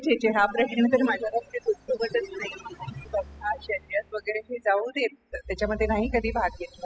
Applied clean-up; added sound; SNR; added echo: classical method spectral subtraction.